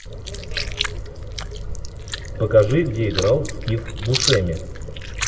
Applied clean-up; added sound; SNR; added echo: none; Chewing, mastication; 7 dB; reverberation time 0.5 s.